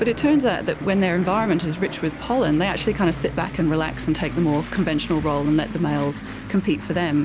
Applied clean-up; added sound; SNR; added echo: none; Aircraft; 11 dB; none.